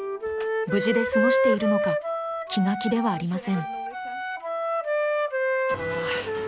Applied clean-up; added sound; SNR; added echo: none; Wind instrument, woodwind instrument; -2 dB; none.